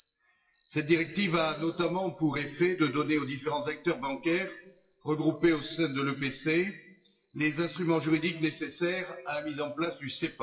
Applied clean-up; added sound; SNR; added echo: classical method WPE with log-MMSE.